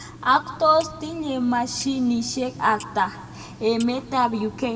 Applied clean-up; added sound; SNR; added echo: none; Clock; 18 dB; reverberation time 1.0 s.